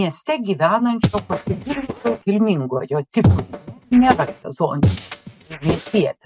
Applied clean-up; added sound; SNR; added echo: neural mask model RNNoise.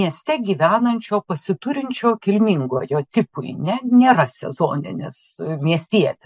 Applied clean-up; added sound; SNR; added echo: none; none; none; none.